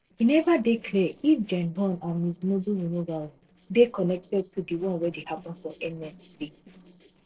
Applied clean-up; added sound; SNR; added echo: neural separator model SepFormer DNS4.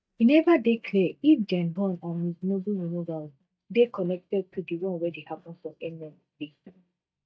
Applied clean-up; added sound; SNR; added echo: neural mask model DeepFilterNet 3.